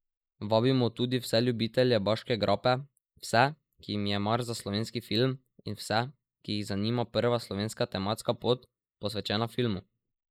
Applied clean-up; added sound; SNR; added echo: neural mask model Resemble Enhance denoiser.